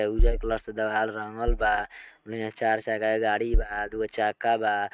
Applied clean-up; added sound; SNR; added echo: neural mask model RNNoise.